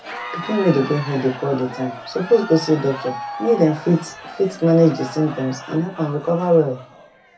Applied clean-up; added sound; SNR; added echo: none; Crowd; 13 dB; reverberation time 0.3 s.